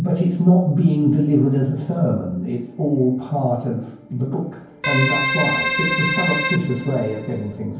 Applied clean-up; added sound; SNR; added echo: none; Keyboard (musical); 3 dB; reverberation time 0.9 s.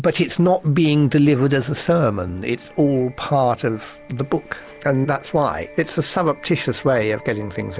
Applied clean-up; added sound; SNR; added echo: none; none; none; none.